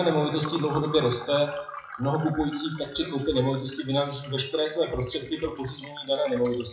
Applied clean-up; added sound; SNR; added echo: classical method WPE with log-MMSE.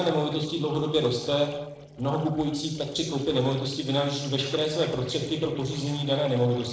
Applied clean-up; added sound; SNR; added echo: neural separator model SepFormer DNS4.